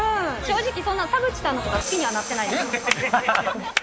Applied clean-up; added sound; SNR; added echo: none; none; none; none.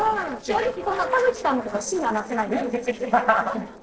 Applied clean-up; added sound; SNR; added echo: neural separator model SepFormer DNS4.